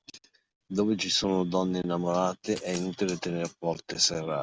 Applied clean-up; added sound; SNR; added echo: none; Coin (dropping); 16 dB; none.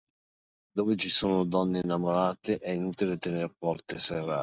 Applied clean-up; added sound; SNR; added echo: neural mask model DeepFilterNet 3.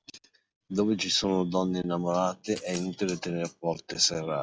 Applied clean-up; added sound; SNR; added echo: classical method log-MMSE.